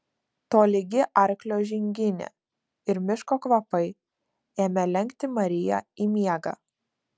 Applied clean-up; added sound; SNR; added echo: none; none; none; none.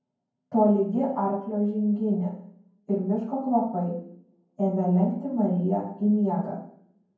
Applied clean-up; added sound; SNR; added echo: none; none; none; reverberation time 0.9 s.